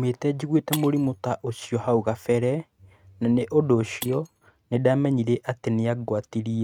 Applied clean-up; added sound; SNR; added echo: neural mask model RNNoise.